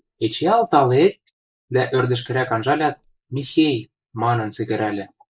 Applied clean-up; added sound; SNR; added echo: neural mask model Resemble Enhance denoiser.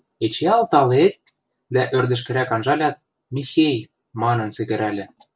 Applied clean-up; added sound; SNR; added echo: none; none; none; none.